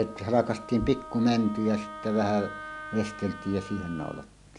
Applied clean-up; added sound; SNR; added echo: none; Wind instrument, woodwind instrument; 14 dB; none.